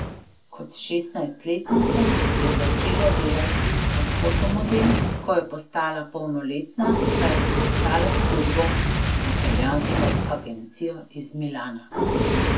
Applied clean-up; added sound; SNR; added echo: none; Fire; -4 dB; none.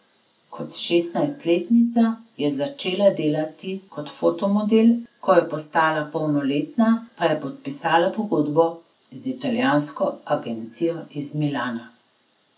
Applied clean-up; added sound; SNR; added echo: none; none; none; none.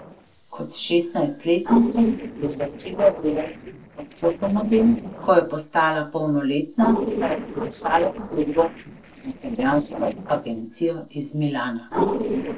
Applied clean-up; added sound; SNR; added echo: neural separator model SepFormer DNS4.